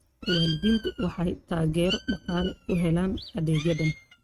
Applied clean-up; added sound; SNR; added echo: neural mask model RNNoise.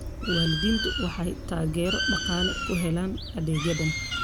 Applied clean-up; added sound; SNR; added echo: none; Bird; 2 dB; none.